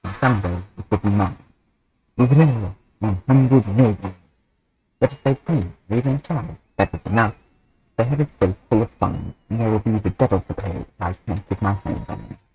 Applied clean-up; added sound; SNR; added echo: neural mask model RNNoise.